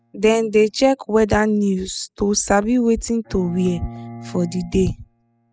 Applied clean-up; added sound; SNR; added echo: classical method spectral subtraction.